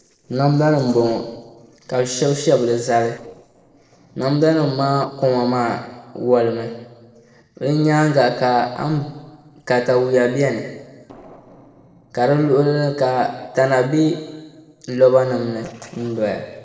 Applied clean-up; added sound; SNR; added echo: neural separator model SepFormer DNS4.